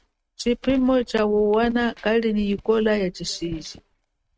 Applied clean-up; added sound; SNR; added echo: neural mask model RNNoise.